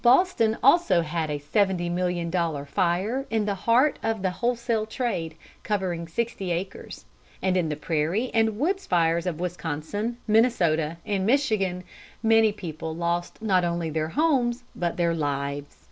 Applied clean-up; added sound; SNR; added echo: none; none; none; none.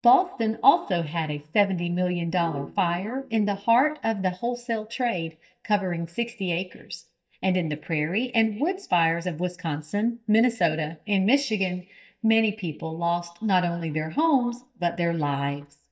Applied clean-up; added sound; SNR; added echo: neural mask model DeepFilterNet 3.